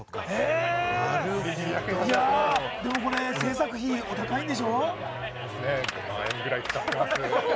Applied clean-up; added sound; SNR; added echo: none; Clapping; 6 dB; none.